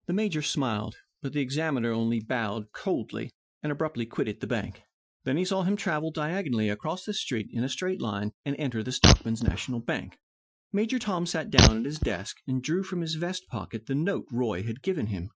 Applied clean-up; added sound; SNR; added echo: classical method Wiener filter.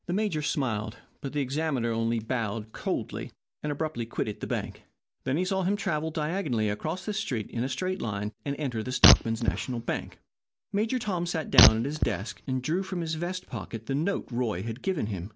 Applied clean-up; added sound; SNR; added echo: none; Fart; -4 dB; none.